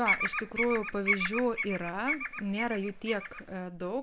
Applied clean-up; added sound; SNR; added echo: none; Bird vocalization, bird call, bird song; 2 dB; none.